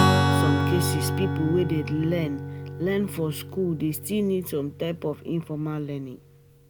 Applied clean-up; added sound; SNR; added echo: none; Strum; -1 dB; none.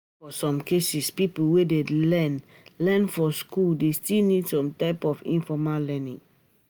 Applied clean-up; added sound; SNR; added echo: none; none; none; none.